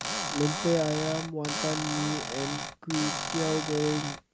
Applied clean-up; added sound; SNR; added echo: none; Cupboard open or close / Door; 3 dB; none.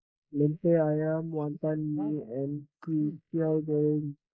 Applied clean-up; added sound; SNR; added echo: neural mask model Resemble Enhance denoiser.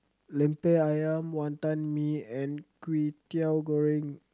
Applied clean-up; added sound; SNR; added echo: none; none; none; none.